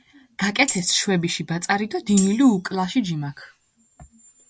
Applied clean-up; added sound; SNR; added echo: none; Tambourine; 11 dB; none.